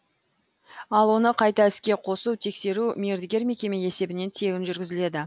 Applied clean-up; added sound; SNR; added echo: none; none; none; none.